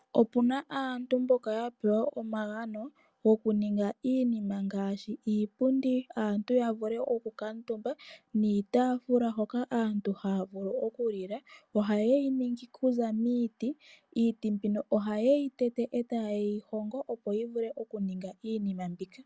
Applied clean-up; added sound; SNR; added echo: none; none; none; none.